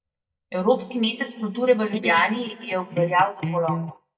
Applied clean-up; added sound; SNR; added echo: neural mask model DeepFilterNet 3.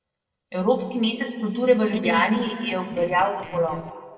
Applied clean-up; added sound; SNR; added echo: neural separator model SepFormer DNS4.